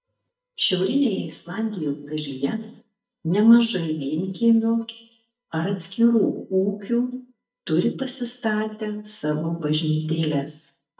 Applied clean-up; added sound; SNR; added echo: neural mask model DeepFilterNet 3.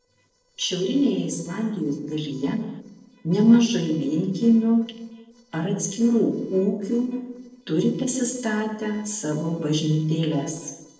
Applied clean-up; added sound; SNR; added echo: neural separator model SepFormer DNS4.